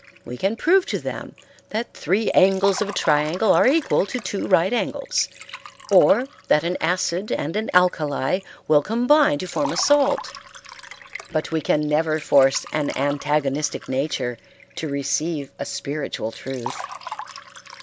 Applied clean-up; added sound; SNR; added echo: none; Liquid; 17 dB; none.